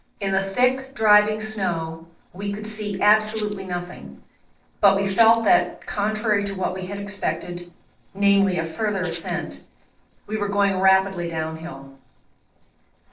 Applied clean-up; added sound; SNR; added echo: neural separator model SepFormer DNS4.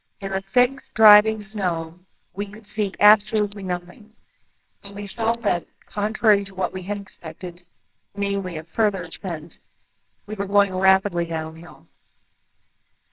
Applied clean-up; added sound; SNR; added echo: neural separator model SepFormer WHAMR!.